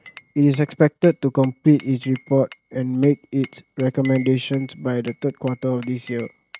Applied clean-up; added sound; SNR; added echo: neural mask model RNNoise.